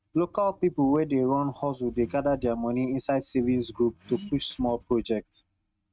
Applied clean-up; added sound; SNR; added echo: neural mask model RNNoise.